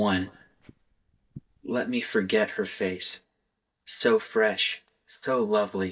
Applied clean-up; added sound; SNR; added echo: neural mask model DeepFilterNet 3.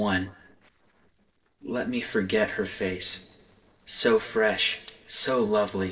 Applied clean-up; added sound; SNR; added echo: neural separator model SepFormer DNS4.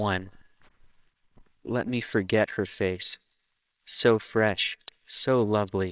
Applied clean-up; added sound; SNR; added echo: neural separator model SepFormer WHAMR!.